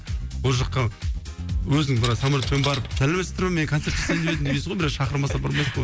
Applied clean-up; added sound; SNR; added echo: none; Coin (dropping); 11 dB; none.